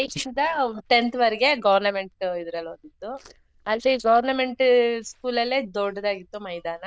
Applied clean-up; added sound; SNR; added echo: neural diffusion model UNIVERSE++.